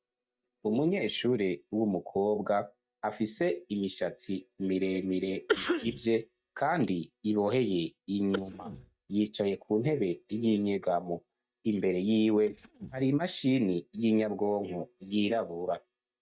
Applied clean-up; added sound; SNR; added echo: neural mask model DeepFilterNet 3.